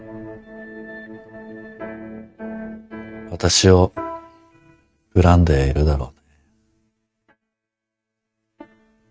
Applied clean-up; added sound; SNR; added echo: neural mask model RNNoise.